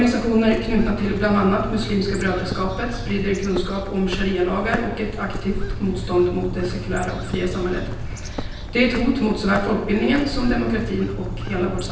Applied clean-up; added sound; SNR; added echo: none; Bird; 6 dB; reverberation time 0.9 s.